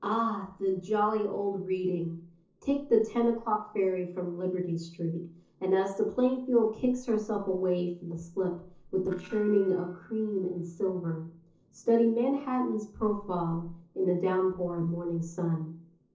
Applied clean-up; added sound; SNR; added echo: neural separator model SepFormer DNS4.